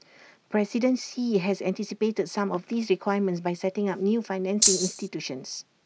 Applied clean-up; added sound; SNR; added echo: none; Rattle (instrument); -4 dB; none.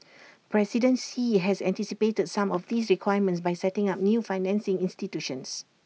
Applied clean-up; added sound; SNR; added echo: none; none; none; none.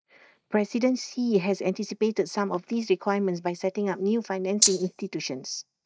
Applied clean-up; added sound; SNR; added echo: neural mask model DeepFilterNet 3.